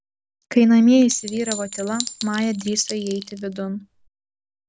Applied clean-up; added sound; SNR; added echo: none; Chink, clink; 13 dB; none.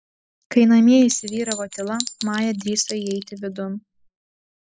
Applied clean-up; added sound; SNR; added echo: classical method spectral subtraction.